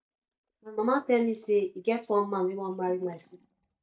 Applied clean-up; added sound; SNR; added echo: neural mask model DeepFilterNet 3.